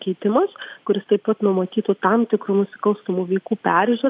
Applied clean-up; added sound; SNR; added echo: none; none; none; none.